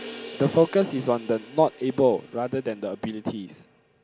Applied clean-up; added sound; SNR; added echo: none; Crash cymbal; 18 dB; none.